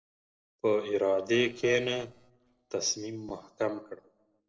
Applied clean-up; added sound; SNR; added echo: neural separator model SepFormer DNS4.